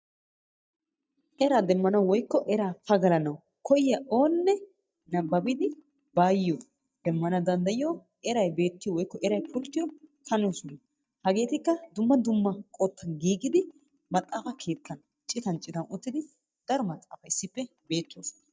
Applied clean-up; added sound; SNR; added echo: neural mask model DeepFilterNet 3.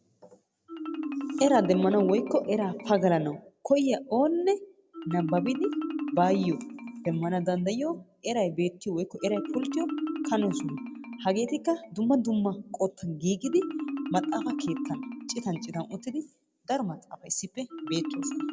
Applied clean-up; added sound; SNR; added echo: none; Marimba, xylophone; 7 dB; none.